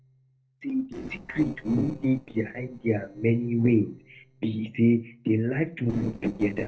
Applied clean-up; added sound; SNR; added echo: neural separator model SepFormer DNS4.